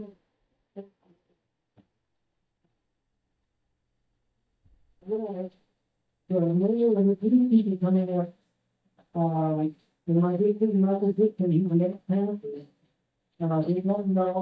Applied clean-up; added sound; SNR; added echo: neural mask model DeepFilterNet 3.